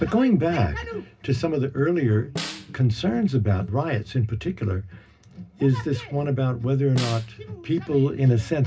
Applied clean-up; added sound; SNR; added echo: none; Snare drum; 14 dB; reverberation time 0.4 s.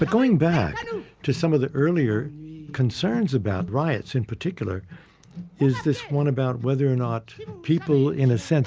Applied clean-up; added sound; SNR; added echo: none; none; none; none.